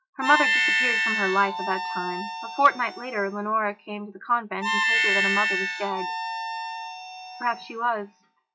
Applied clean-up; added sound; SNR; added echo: classical method log-MMSE.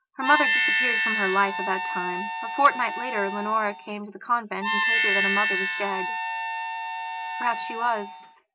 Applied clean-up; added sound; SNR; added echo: none; Harmonica; -1 dB; none.